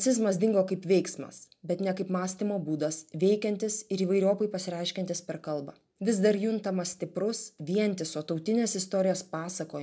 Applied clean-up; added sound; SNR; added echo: none; none; none; none.